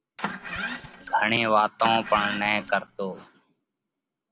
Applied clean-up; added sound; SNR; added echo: none; Engine starting; 9 dB; none.